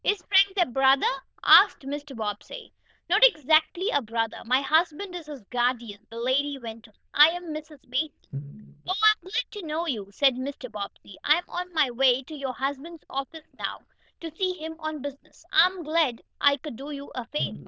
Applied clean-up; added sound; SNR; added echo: neural diffusion model UNIVERSE++.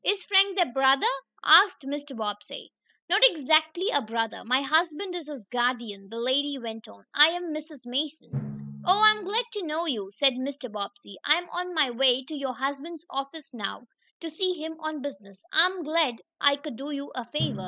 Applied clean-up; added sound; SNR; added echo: classical method spectral subtraction.